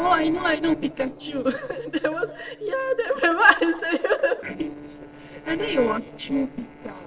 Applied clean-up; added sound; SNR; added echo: neural separator model SepFormer DNS4.